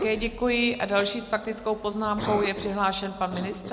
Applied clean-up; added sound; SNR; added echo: none; Cough; 11 dB; none.